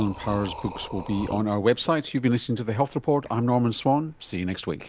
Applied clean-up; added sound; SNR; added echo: none; Liquid; 17 dB; none.